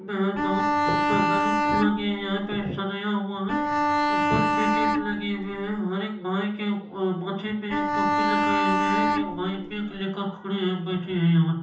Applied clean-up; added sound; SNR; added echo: none; Bowed string instrument; -3 dB; reverberation time 0.7 s.